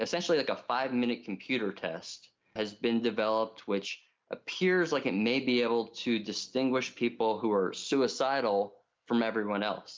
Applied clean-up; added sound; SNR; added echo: neural mask model Resemble Enhance denoiser.